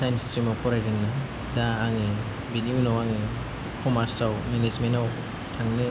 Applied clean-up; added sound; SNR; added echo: none; none; none; none.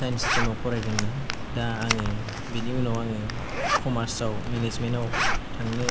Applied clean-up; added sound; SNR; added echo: none; Zipper (clothing); 0 dB; none.